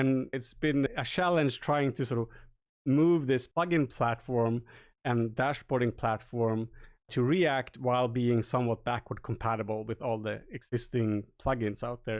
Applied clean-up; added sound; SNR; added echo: none; none; none; none.